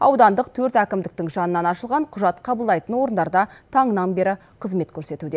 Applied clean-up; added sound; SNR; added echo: none; none; none; none.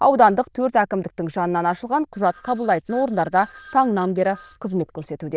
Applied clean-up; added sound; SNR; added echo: neural diffusion model UNIVERSE++.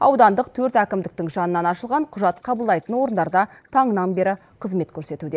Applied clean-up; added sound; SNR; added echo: neural mask model Resemble Enhance denoiser.